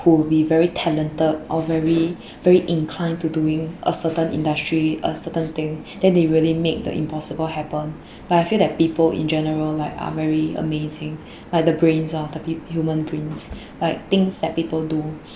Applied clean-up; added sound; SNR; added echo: none; none; none; none.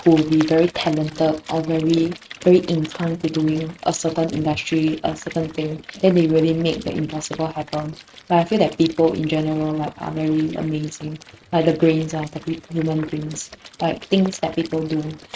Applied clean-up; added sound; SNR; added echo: neural mask model RNNoise.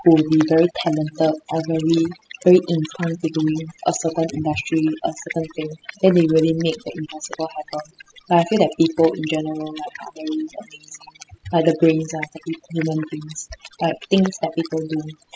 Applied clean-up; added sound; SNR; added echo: classical method spectral subtraction.